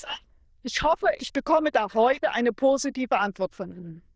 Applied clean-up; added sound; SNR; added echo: neural diffusion model UNIVERSE++.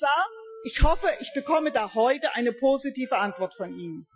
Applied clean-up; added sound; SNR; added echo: classical method Wiener filter.